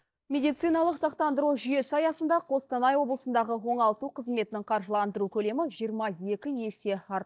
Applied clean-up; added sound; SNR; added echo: neural mask model DeepFilterNet 3.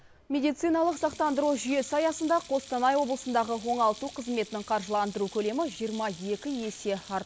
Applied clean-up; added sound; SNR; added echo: none; Sink (filling or washing); 19 dB; none.